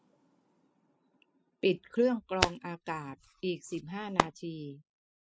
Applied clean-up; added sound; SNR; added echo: classical method spectral subtraction.